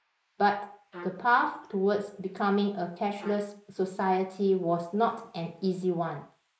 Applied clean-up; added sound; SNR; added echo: neural mask model Resemble Enhance denoiser.